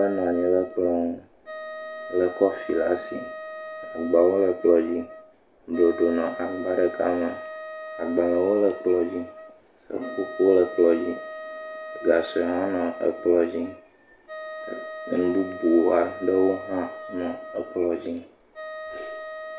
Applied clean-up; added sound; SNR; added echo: none; Wind instrument, woodwind instrument; 13 dB; none.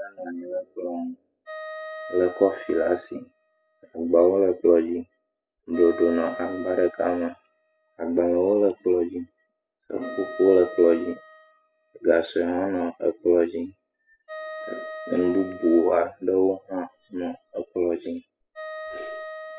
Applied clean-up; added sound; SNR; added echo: classical method spectral subtraction.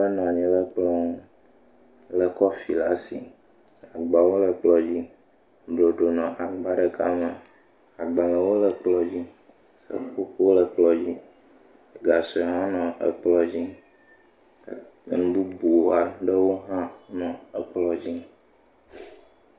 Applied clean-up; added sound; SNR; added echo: none; none; none; none.